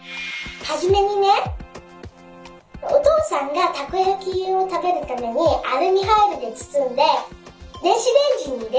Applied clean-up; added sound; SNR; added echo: none; none; none; none.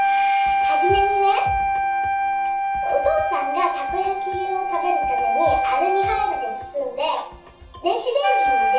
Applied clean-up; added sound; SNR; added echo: none; Wind instrument, woodwind instrument; -3 dB; reverberation time 0.8 s.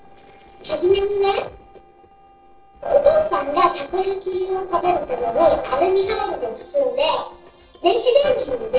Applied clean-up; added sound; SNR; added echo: neural separator model SepFormer DNS4.